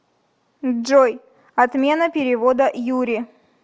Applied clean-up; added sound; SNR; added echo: none; none; none; none.